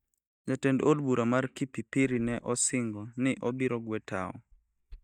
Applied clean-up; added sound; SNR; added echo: neural mask model DeepFilterNet 3.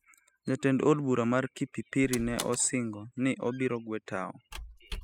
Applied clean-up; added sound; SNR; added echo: classical method spectral subtraction.